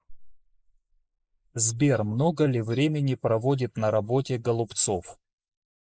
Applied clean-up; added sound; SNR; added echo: neural mask model Resemble Enhance denoiser.